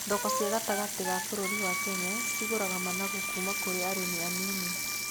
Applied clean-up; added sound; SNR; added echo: none; Sink (filling or washing) / Water tap, faucet + Wind instrument, woodwind instrument; -2 dB; none.